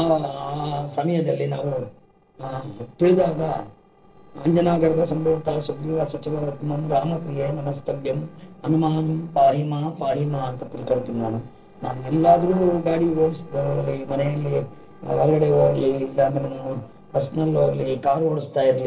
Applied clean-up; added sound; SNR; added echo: neural separator model SepFormer DNS4.